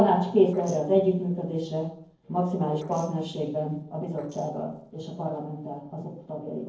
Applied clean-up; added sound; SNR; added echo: neural separator model SepFormer DNS4.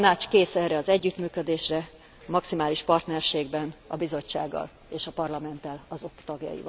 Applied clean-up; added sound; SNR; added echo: none; none; none; none.